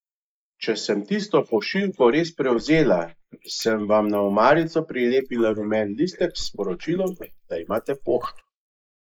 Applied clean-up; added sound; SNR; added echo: neural mask model Resemble Enhance denoiser.